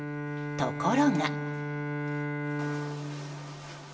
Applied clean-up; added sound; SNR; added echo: none; Bowed string instrument; 0 dB; reverberation time 1.4 s.